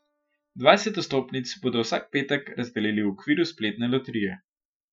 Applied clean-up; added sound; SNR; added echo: classical method Wiener filter.